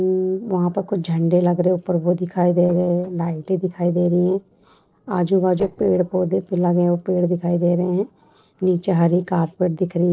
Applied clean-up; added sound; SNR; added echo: neural separator model SepFormer DNS4.